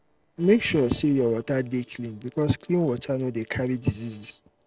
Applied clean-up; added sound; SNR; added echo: neural separator model SepFormer DNS4.